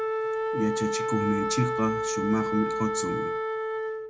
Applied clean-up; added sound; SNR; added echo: none; Wind instrument, woodwind instrument; -1 dB; reverberation time 0.3 s.